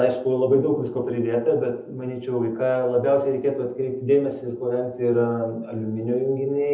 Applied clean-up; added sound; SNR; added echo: none; none; none; reverberation time 0.7 s.